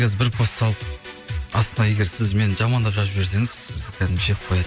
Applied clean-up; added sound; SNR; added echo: none; none; none; none.